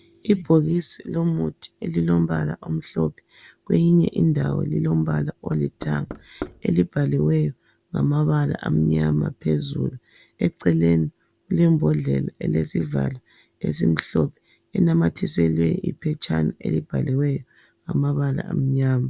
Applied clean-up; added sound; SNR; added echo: none; Knock; 15 dB; none.